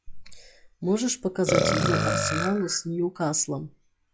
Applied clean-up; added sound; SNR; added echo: classical method log-MMSE.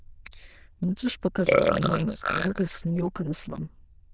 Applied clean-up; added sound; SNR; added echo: neural diffusion model UNIVERSE++.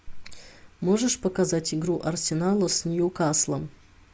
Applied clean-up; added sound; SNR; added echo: none; none; none; none.